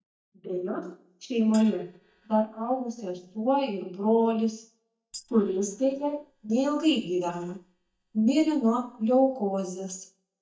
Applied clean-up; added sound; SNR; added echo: neural mask model DeepFilterNet 3.